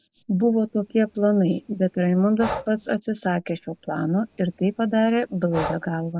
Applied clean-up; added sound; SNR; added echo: none; Breathing; 15 dB; none.